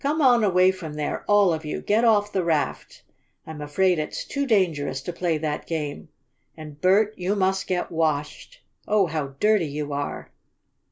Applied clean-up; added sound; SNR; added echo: none; none; none; none.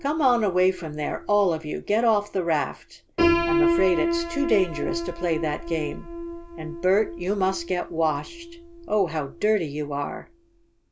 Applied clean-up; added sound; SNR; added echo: none; Piano; 5 dB; none.